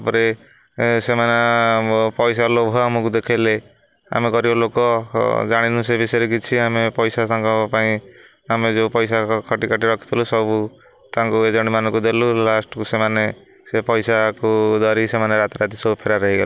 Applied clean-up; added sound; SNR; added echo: none; none; none; none.